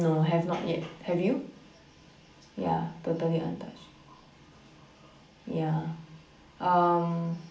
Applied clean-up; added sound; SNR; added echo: none; none; none; reverberation time 0.4 s.